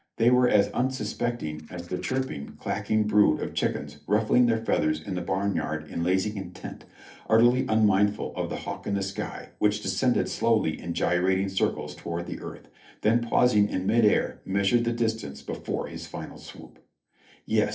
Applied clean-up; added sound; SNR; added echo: neural separator model SepFormer DNS4.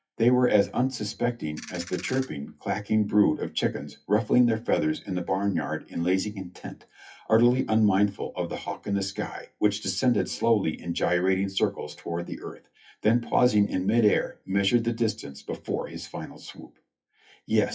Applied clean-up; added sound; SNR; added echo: classical method WPE with log-MMSE.